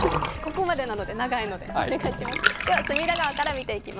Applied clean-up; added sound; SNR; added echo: none; Bathtub (filling or washing) / Water; 3 dB; none.